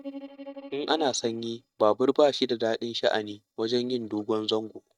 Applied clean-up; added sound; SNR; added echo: neural mask model DeepFilterNet 3.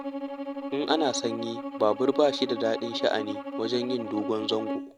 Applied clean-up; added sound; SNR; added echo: none; Bowed string instrument; 7 dB; none.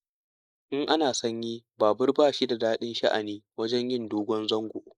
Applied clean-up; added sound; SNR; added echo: neural mask model Resemble Enhance denoiser.